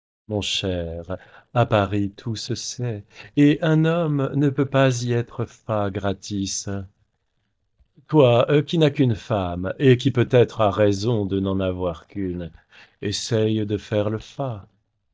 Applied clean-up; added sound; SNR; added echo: neural mask model DeepFilterNet 3.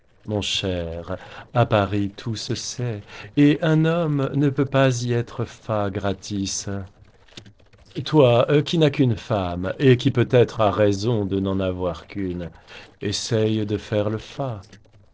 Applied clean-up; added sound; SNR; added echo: neural separator model SepFormer DNS4.